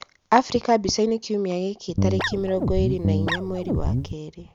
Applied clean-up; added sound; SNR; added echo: none; Guitar; -1 dB; none.